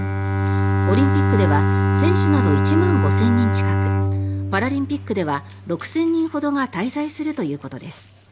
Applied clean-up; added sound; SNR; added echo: none; Bowed string instrument; -3 dB; none.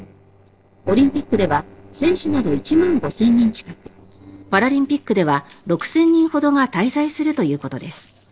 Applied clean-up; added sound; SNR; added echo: neural separator model SepFormer DNS4.